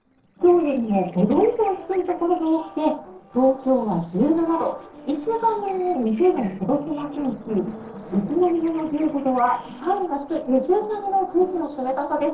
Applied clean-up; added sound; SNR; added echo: neural separator model SepFormer DNS4.